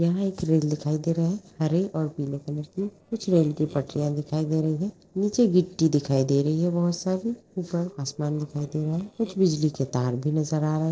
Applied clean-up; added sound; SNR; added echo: neural separator model SepFormer DNS4.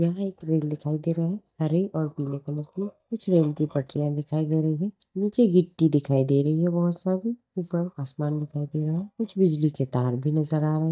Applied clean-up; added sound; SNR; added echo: neural mask model DeepFilterNet 3.